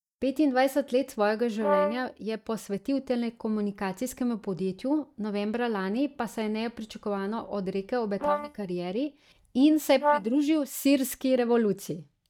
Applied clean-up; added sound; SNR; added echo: neural mask model DeepFilterNet 3.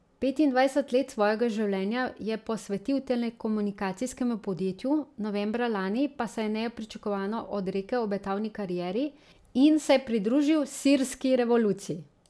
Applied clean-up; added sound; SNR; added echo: none; none; none; none.